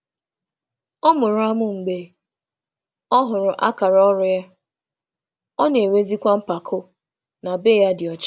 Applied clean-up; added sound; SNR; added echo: none; none; none; none.